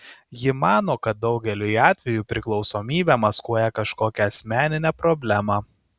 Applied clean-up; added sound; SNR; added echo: none; none; none; none.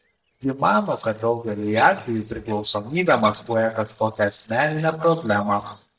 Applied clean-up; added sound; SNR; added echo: neural mask model DeepFilterNet 3.